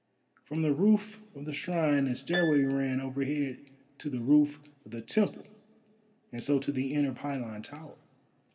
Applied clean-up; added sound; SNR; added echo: none; Harp; 14 dB; reverberation time 1.3 s.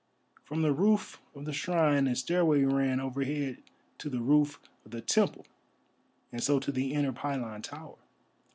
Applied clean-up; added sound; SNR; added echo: none; none; none; none.